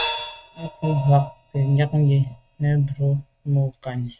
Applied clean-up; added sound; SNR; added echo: neural mask model RNNoise.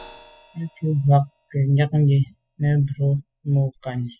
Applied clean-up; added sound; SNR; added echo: classical method spectral subtraction.